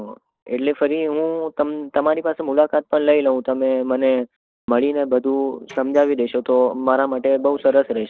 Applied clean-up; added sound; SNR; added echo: neural separator model SepFormer DNS4.